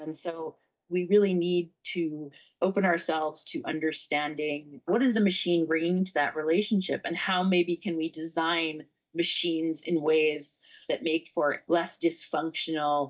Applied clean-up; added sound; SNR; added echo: neural mask model DeepFilterNet 3.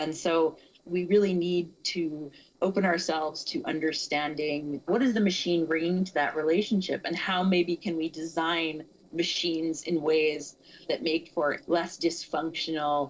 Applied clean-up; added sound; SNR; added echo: neural separator model SepFormer DNS4.